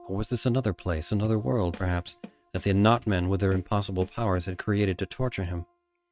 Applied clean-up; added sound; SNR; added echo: neural mask model RNNoise.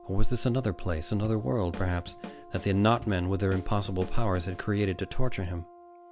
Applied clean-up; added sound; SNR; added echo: none; Drum / Drum kit + Brass instrument; 19 dB; none.